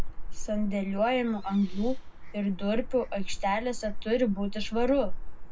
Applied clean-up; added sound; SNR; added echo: none; Gull, seagull / Fowl; 2 dB; reverberation time 0.3 s.